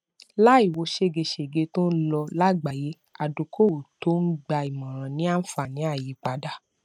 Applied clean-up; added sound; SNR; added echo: neural mask model RNNoise.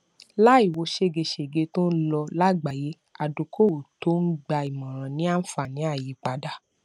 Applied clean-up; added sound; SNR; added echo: none; none; none; none.